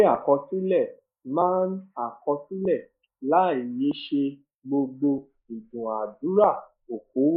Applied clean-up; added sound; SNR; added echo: neural mask model Resemble Enhance denoiser.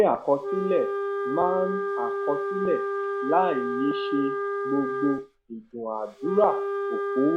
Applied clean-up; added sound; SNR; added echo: none; Wind instrument, woodwind instrument; 2 dB; none.